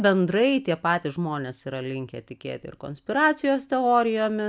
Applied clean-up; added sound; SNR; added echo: none; none; none; none.